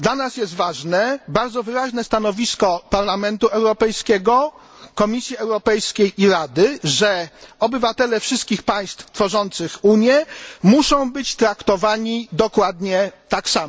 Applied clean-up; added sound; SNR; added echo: none; none; none; none.